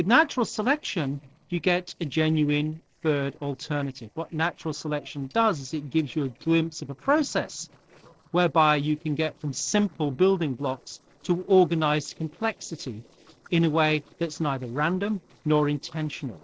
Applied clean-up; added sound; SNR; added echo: neural separator model SepFormer DNS4.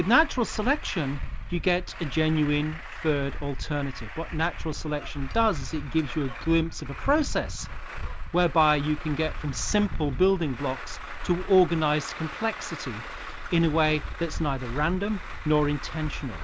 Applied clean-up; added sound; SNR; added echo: none; Truck; 7 dB; none.